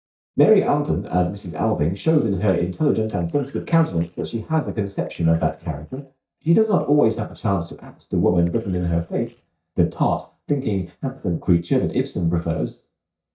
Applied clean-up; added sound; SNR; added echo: neural mask model DeepFilterNet 3.